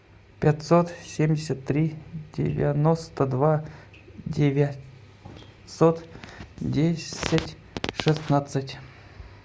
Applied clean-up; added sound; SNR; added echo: none; none; none; none.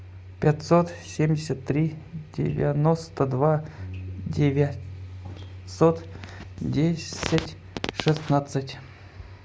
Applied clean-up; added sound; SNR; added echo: none; Bass guitar; 16 dB; none.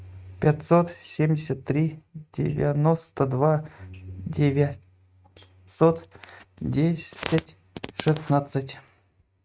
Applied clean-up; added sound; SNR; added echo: neural mask model RNNoise.